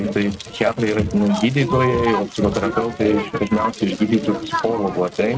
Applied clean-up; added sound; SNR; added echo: neural mask model RNNoise.